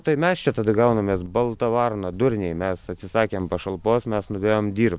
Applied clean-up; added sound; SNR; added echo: none; none; none; none.